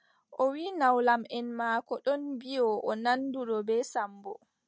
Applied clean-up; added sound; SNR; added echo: none; none; none; none.